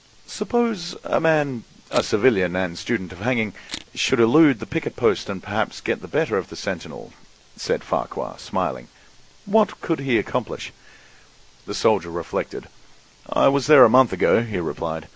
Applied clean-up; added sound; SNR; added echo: none; Camera; 16 dB; none.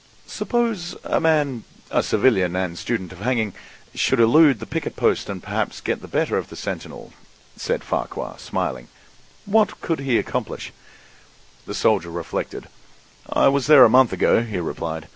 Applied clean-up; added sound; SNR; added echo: none; none; none; none.